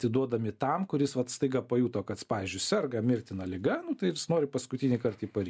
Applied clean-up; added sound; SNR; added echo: none; none; none; none.